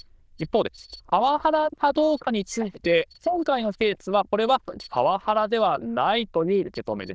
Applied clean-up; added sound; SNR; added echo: neural diffusion model UNIVERSE++.